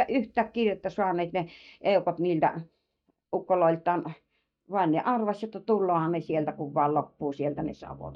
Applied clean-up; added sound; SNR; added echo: neural mask model DeepFilterNet 3.